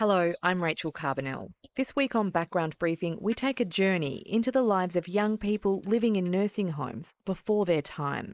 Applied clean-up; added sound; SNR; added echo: neural mask model Resemble Enhance denoiser.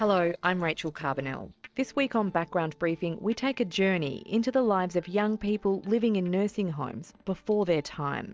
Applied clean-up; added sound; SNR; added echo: neural separator model SepFormer DNS4.